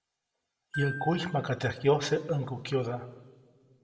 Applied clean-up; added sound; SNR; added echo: none; Glockenspiel; 14 dB; reverberation time 1.0 s.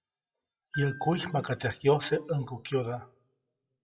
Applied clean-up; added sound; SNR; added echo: classical method WPE with log-MMSE.